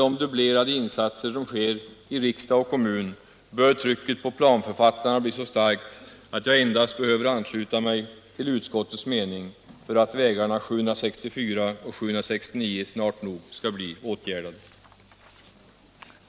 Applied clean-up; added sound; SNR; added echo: none; none; none; none.